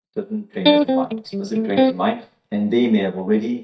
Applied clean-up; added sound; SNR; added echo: neural mask model DeepFilterNet 3.